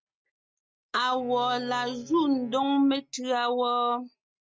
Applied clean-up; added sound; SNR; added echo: neural mask model RNNoise.